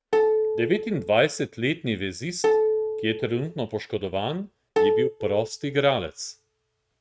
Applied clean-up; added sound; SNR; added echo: neural mask model RNNoise.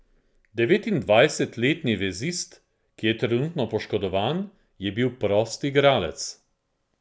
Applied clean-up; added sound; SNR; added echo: none; none; none; none.